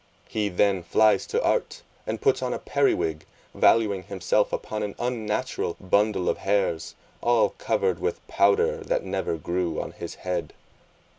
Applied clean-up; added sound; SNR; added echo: none; none; none; none.